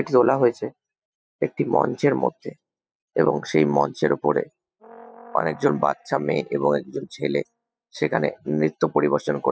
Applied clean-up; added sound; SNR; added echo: classical method spectral subtraction.